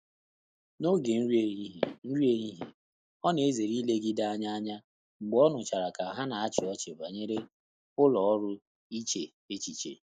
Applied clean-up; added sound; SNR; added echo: neural mask model Resemble Enhance denoiser.